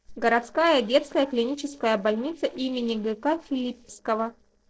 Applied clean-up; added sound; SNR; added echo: neural separator model SepFormer DNS4.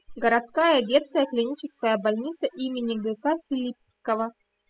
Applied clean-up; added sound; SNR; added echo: classical method spectral subtraction.